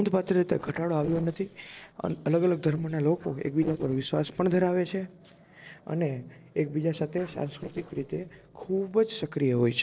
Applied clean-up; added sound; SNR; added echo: neural separator model SepFormer DNS4.